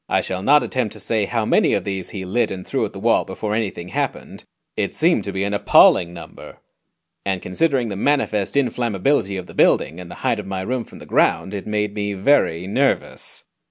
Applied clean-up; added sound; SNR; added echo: none; none; none; none.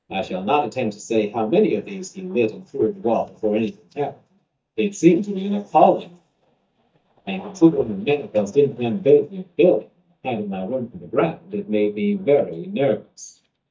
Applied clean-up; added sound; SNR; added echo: neural mask model DeepFilterNet 3.